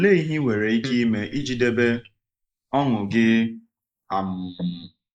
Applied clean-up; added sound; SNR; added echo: neural mask model Resemble Enhance denoiser.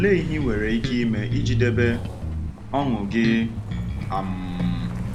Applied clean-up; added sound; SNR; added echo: none; Truck + Bass guitar; 2 dB; none.